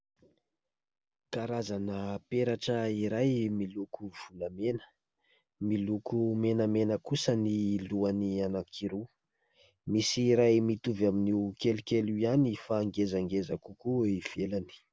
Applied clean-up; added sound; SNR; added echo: none; none; none; none.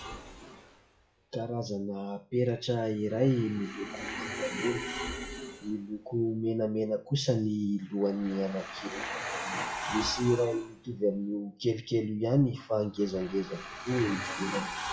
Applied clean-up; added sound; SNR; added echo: classical method WPE with log-MMSE.